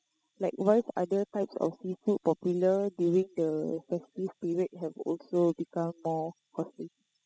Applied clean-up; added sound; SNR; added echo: classical method spectral subtraction.